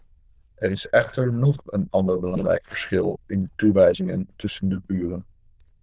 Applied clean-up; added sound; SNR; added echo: neural diffusion model UNIVERSE++.